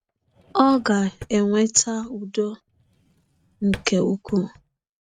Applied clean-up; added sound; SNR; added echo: neural mask model RNNoise.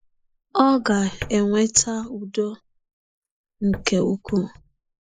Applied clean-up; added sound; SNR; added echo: neural mask model Resemble Enhance denoiser.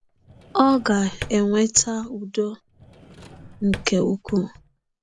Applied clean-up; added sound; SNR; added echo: none; Drawer open or close; 17 dB; none.